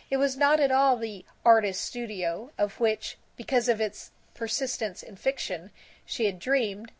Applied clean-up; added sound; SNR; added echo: none; none; none; none.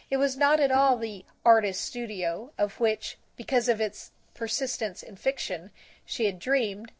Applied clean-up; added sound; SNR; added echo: neural separator model SepFormer DNS4.